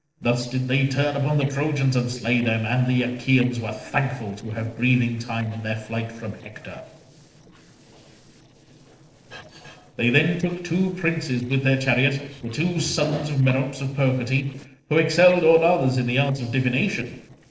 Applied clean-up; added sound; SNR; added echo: neural separator model SepFormer DNS4.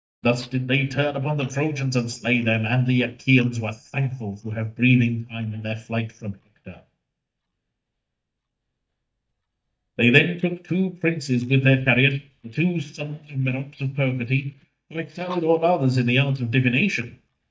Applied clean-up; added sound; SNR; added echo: neural mask model DeepFilterNet 3.